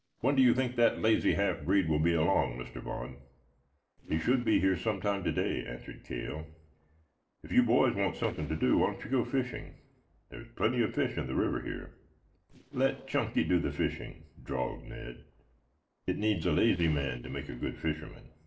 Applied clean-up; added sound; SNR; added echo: neural separator model SepFormer DNS4.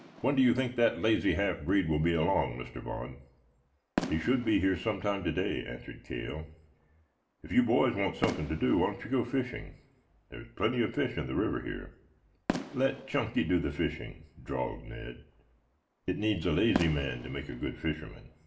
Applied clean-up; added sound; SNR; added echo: none; Fireworks; 13 dB; reverberation time 0.5 s.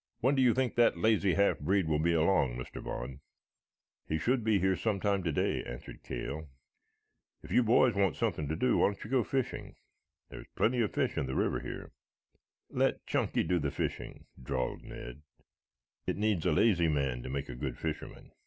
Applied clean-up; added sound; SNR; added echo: none; none; none; none.